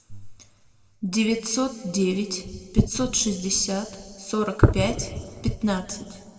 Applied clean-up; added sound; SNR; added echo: none; none; none; reverberation time 1.6 s.